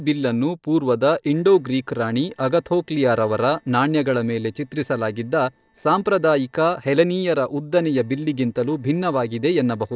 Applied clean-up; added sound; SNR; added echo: neural separator model SepFormer DNS4.